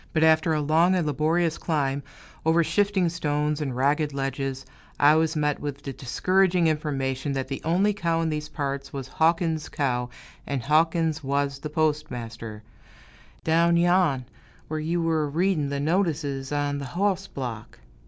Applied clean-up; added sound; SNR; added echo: none; none; none; none.